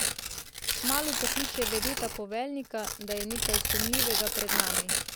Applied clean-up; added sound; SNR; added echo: none; Tearing; -5 dB; none.